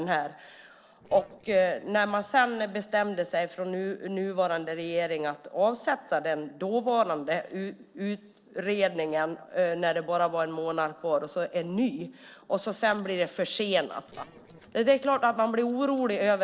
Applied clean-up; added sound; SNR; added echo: neural separator model SepFormer DNS4.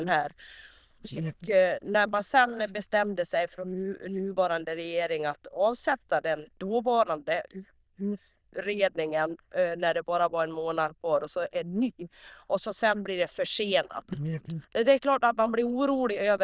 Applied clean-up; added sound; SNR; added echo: neural diffusion model UNIVERSE++.